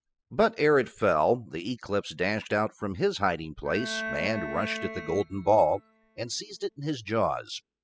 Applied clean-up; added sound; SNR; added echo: classical method spectral subtraction.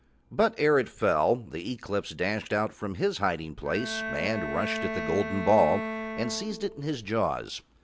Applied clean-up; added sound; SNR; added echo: none; Bowed string instrument; 6 dB; none.